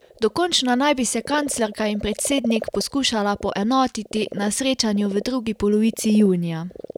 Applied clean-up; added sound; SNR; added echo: none; Frog; 16 dB; none.